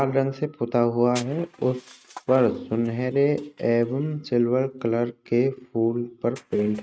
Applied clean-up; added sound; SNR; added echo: neural mask model RNNoise.